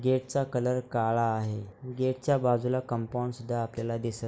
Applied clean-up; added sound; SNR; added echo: none; none; none; none.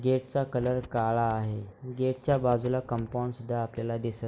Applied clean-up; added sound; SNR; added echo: none; Wind; 18 dB; none.